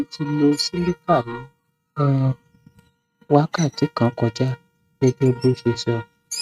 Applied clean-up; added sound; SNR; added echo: neural mask model RNNoise.